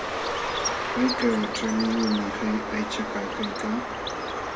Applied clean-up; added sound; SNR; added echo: none; Bird; 1 dB; reverberation time 1.0 s.